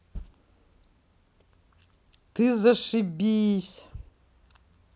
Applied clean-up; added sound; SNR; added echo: none; none; none; none.